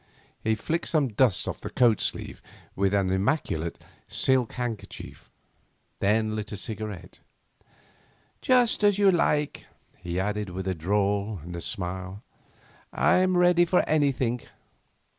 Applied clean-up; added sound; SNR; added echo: none; none; none; none.